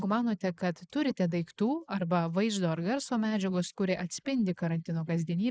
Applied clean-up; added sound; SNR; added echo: neural mask model Resemble Enhance denoiser.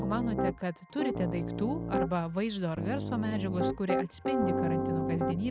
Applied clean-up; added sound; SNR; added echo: none; Piano; 0 dB; none.